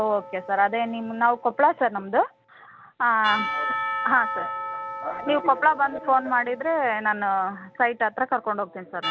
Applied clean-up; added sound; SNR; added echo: none; Church bell / Percussion; 10 dB; none.